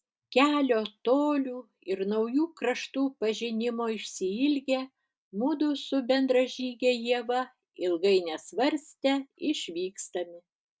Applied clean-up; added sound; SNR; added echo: none; none; none; none.